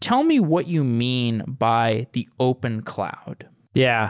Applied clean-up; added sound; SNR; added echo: none; none; none; none.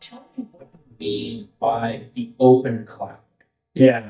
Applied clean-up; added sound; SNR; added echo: neural mask model DeepFilterNet 3.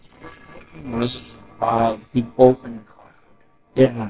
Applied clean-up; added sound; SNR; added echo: neural separator model SepFormer WHAMR!.